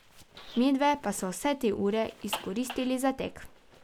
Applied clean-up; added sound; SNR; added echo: none; Zipper (clothing); 16 dB; none.